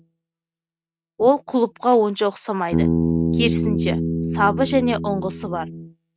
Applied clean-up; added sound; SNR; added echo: neural mask model RNNoise.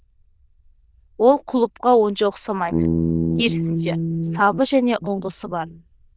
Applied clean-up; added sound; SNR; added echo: neural diffusion model UNIVERSE++.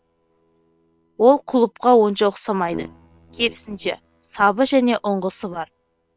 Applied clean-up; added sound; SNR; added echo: neural separator model SepFormer WHAM!.